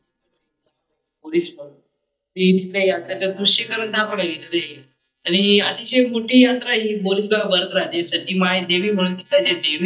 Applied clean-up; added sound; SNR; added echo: neural mask model DeepFilterNet 3.